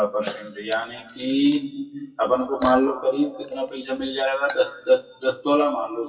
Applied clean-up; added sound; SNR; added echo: classical method WPE with log-MMSE.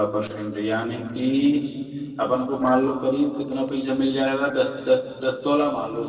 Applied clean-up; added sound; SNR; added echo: neural separator model SepFormer DNS4.